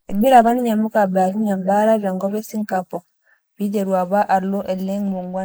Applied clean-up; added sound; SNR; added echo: neural mask model Resemble Enhance denoiser.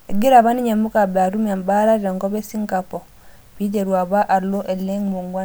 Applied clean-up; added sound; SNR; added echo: none; none; none; none.